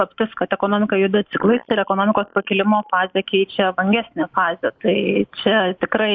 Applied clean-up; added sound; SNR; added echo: neural mask model Resemble Enhance denoiser.